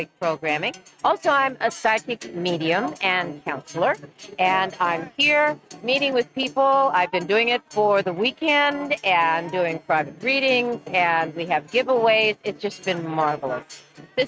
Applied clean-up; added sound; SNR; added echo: neural mask model RNNoise.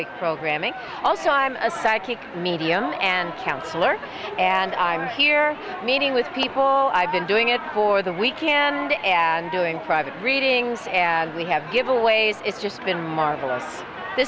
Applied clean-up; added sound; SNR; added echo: none; none; none; none.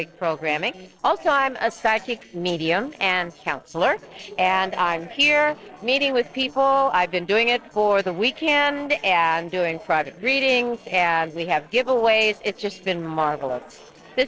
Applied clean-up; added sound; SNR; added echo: neural separator model SepFormer DNS4.